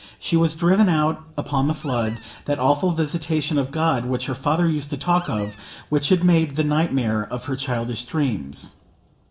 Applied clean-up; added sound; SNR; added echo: none; Squeak; 20 dB; reverberation time 0.5 s.